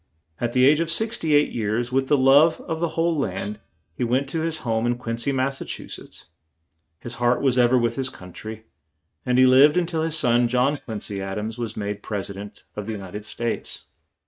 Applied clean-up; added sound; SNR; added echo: neural mask model RNNoise.